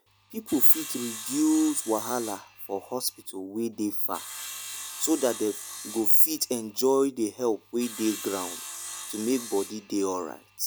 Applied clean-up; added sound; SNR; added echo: none; Sawing; 13 dB; none.